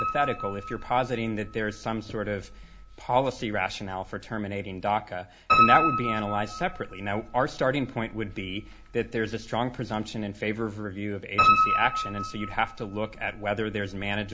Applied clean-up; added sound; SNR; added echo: none; Piano; 1 dB; none.